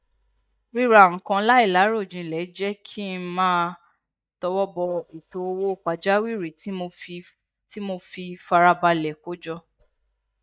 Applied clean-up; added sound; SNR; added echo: neural mask model DeepFilterNet 3.